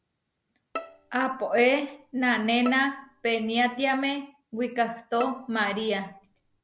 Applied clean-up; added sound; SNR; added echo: none; Bowed string instrument; 16 dB; none.